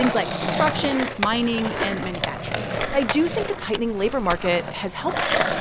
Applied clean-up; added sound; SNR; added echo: none; Skateboard; 2 dB; none.